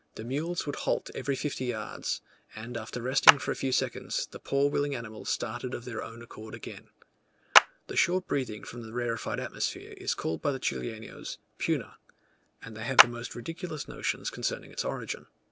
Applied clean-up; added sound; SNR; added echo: none; Clapping; -4 dB; none.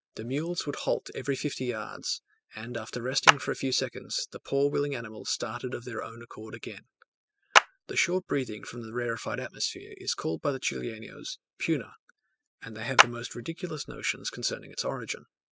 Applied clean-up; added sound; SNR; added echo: classical method spectral subtraction.